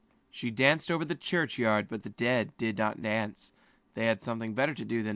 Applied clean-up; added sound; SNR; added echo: none; none; none; none.